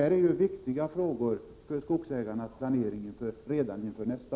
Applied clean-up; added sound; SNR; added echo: none; none; none; none.